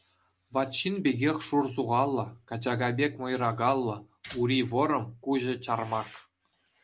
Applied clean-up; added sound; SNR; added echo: none; none; none; none.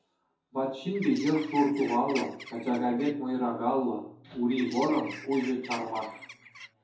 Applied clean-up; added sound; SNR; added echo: none; Bird; 14 dB; reverberation time 0.6 s.